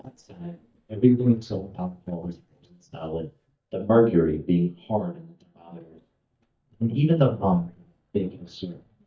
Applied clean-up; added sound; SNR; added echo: neural mask model DeepFilterNet 3.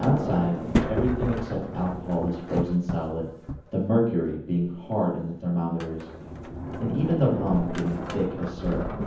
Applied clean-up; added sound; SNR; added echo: none; Sliding door; 6 dB; reverberation time 0.7 s.